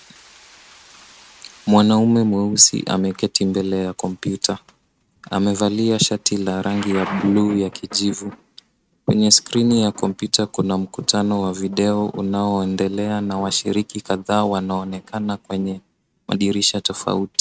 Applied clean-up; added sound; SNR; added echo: neural mask model RNNoise.